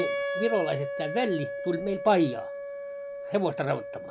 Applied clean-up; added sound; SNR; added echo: none; Wind instrument, woodwind instrument; 5 dB; none.